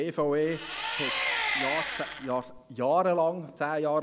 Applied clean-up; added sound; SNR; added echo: none; Engine; 2 dB; none.